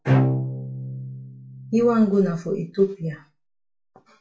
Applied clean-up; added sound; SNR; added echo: none; Bowed string instrument; 2 dB; reverberation time 0.2 s.